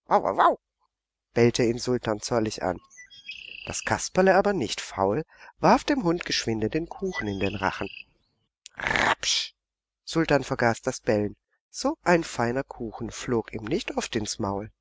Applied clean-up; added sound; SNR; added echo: neural mask model RNNoise.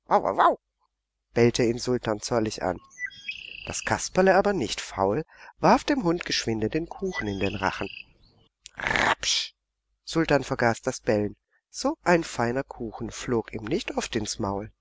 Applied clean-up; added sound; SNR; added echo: none; Bird; 14 dB; none.